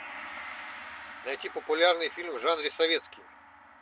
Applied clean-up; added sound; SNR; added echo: none; Gong; 14 dB; none.